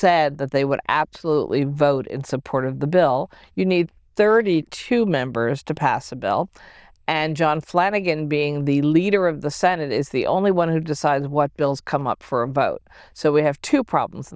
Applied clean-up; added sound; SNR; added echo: neural diffusion model UNIVERSE++.